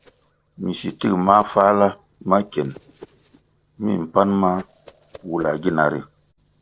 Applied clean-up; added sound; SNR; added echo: neural separator model SepFormer DNS4.